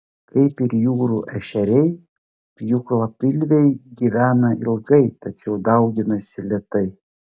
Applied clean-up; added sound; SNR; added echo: none; none; none; none.